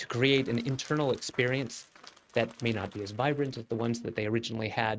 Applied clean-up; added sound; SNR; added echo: neural mask model RNNoise.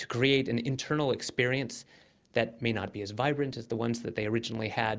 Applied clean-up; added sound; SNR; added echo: none; none; none; none.